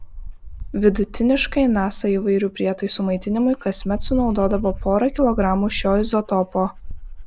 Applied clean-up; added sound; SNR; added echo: none; Dog; 10 dB; none.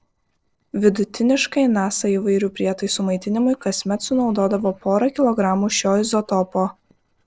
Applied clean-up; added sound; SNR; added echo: neural separator model SepFormer DNS4.